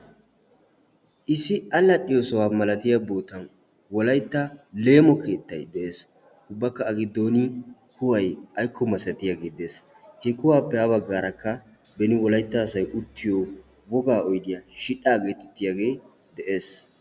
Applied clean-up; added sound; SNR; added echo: none; none; none; none.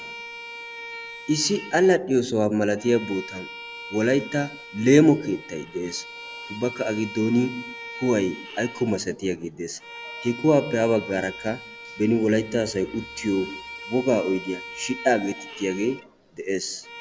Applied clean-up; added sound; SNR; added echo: none; Bowed string instrument; 15 dB; none.